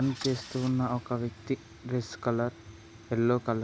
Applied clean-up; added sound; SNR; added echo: none; Idling / Engine starting / Car; 18 dB; none.